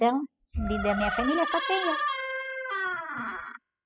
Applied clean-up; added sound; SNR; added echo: classical method spectral subtraction.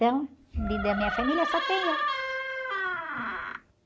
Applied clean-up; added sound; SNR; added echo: none; Door; 0 dB; none.